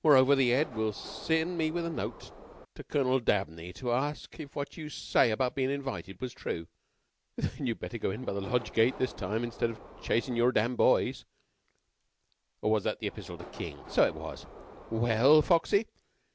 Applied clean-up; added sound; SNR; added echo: none; Subway, metro, underground; 17 dB; none.